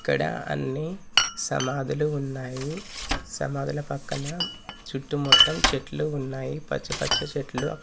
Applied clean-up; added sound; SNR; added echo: none; Glass; -1 dB; none.